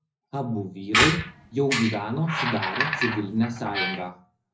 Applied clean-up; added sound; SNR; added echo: none; Squeak; -1 dB; reverberation time 0.4 s.